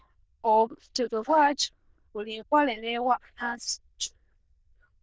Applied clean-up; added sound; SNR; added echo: neural diffusion model UNIVERSE++.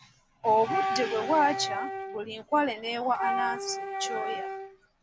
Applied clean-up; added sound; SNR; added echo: none; Wind instrument, woodwind instrument; 4 dB; none.